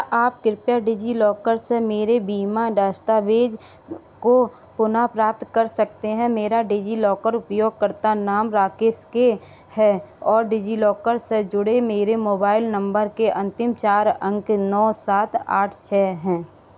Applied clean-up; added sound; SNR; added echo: none; none; none; none.